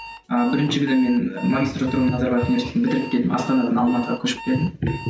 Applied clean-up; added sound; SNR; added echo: none; Alarm; 16 dB; none.